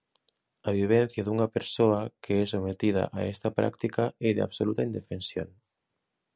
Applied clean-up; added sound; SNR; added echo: none; none; none; none.